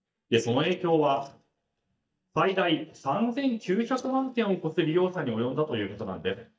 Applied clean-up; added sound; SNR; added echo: neural mask model DeepFilterNet 3.